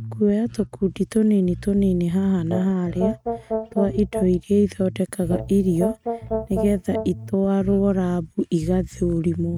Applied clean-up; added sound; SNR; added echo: neural mask model RNNoise.